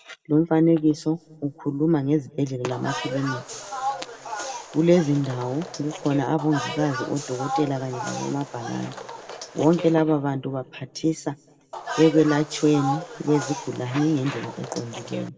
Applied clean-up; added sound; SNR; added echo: none; Bus; 9 dB; reverberation time 2.3 s.